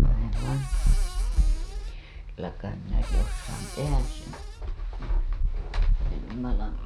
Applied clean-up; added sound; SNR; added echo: none; Cupboard open or close / Door; 19 dB; none.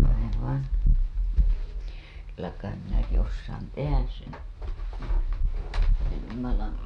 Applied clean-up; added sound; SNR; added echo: none; none; none; none.